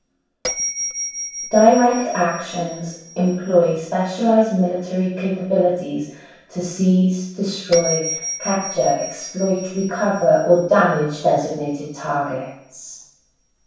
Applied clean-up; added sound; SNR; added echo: none; Bell; 13 dB; reverberation time 0.7 s.